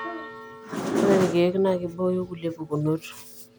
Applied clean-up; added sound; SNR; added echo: none; Church bell; 19 dB; none.